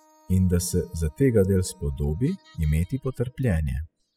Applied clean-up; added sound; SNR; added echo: classical method spectral subtraction.